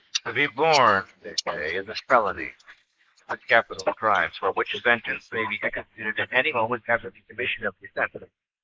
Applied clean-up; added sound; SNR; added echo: neural mask model Resemble Enhance denoiser.